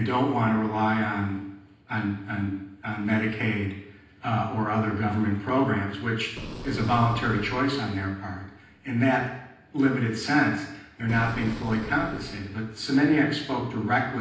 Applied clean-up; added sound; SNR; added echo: none; Boom; 14 dB; reverberation time 0.9 s.